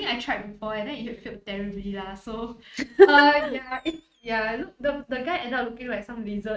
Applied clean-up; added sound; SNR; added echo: neural mask model RNNoise.